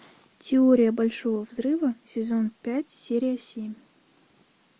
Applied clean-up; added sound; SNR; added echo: none; none; none; none.